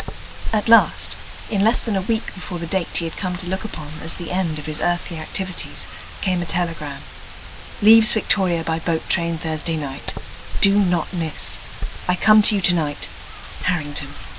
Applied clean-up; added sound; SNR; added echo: none; Wind; 8 dB; none.